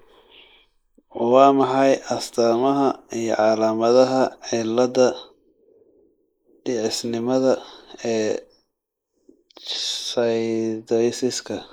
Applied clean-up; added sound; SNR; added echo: neural mask model Resemble Enhance denoiser.